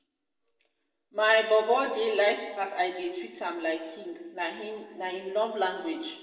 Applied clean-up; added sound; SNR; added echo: none; none; none; reverberation time 1.1 s.